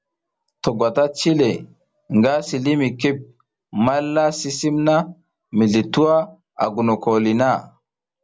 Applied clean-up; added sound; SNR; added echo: none; none; none; none.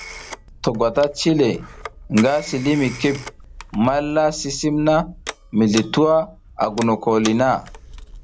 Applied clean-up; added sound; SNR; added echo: none; Telephone; 16 dB; none.